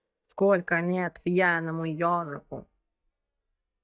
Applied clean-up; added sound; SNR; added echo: neural mask model DeepFilterNet 3.